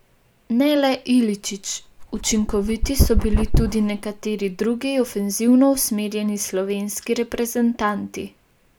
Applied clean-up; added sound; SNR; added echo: none; Dog; 1 dB; none.